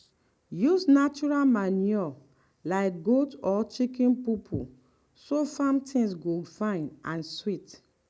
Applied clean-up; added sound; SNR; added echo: none; none; none; none.